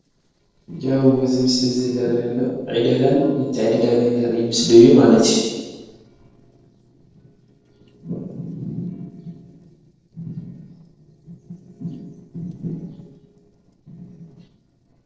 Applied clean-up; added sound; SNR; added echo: neural separator model SepFormer DNS4.